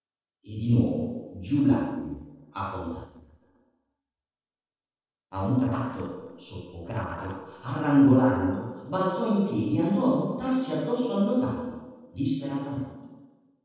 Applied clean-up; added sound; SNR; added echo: neural separator model SepFormer DNS4.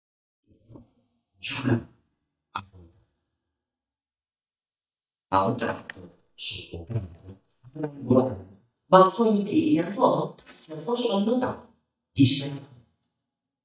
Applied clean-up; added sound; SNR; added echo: neural mask model DeepFilterNet 3.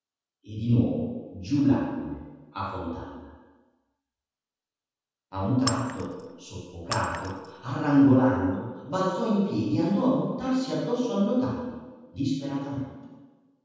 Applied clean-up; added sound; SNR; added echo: none; Shatter; 12 dB; reverberation time 1.2 s.